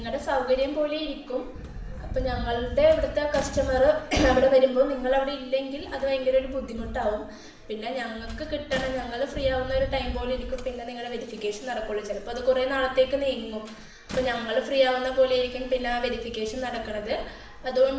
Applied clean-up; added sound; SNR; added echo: none; Slam; 18 dB; reverberation time 0.7 s.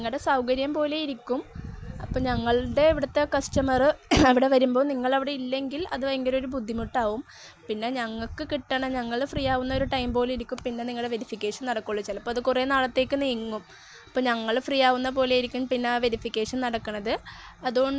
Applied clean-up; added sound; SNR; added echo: none; none; none; none.